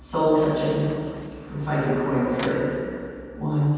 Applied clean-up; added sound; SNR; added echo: none; Sliding door; 18 dB; reverberation time 2.1 s.